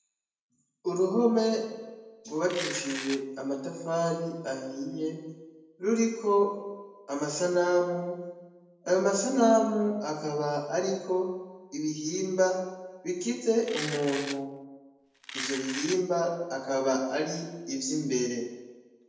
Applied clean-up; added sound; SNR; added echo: none; Domestic sounds, home sounds; 10 dB; reverberation time 1.0 s.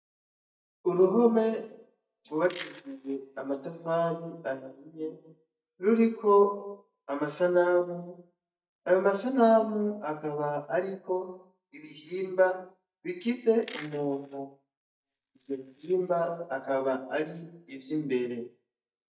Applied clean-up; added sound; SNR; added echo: neural mask model DeepFilterNet 3.